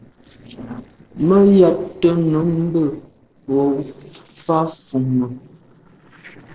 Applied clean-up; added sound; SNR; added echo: neural separator model SepFormer DNS4.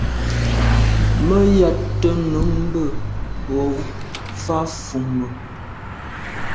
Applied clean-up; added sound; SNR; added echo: none; Mechanisms / Bicycle; -1 dB; none.